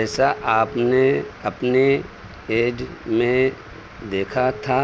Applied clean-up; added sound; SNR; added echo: none; Telephone; 19 dB; none.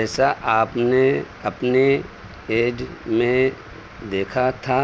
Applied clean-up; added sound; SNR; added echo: none; none; none; none.